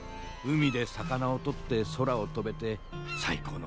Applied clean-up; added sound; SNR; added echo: none; Purr; 13 dB; none.